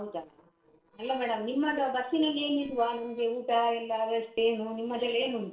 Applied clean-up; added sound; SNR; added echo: neural separator model SepFormer DNS4.